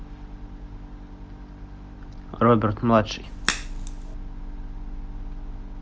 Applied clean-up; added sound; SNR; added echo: none; Crack; 5 dB; none.